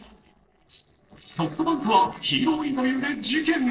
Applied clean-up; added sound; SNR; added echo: neural separator model SepFormer DNS4.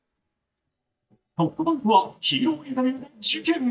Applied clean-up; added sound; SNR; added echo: neural mask model DeepFilterNet 3.